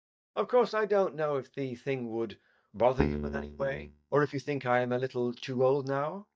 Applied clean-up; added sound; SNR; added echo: neural mask model DeepFilterNet 3.